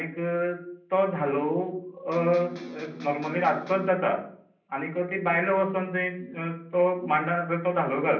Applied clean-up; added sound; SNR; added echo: none; Electric guitar; 14 dB; reverberation time 0.6 s.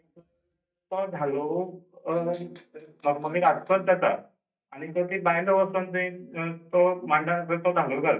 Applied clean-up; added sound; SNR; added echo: neural mask model DeepFilterNet 3.